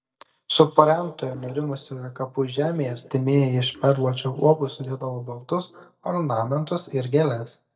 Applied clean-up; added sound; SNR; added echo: neural mask model DeepFilterNet 3.